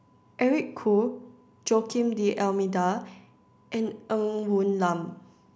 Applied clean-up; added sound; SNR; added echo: none; none; none; none.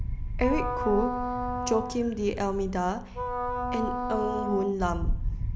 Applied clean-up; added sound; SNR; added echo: none; Wind instrument, woodwind instrument + Wind; 1 dB; none.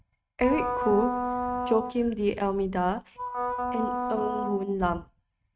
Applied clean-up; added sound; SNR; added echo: neural mask model RNNoise.